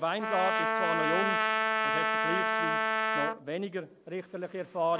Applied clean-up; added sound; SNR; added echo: none; Trumpet; -4 dB; none.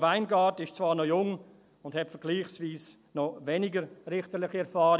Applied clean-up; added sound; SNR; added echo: none; none; none; none.